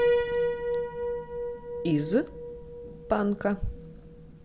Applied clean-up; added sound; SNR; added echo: none; Piano; 4 dB; none.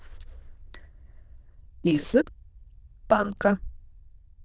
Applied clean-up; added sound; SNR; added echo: neural diffusion model UNIVERSE++.